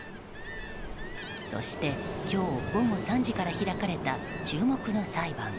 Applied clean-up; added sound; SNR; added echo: none; Ocean; 4 dB; none.